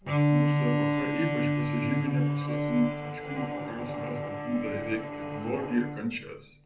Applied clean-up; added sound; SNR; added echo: none; Bowed string instrument; -4 dB; reverberation time 0.3 s.